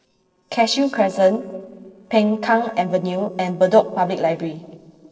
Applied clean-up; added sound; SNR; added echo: neural separator model SepFormer DNS4.